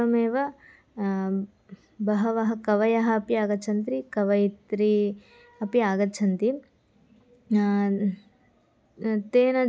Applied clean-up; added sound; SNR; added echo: none; none; none; none.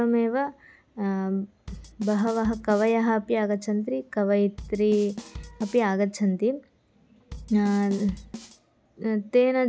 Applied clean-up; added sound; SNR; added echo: none; Bass drum / Snare drum / Drum kit; 16 dB; none.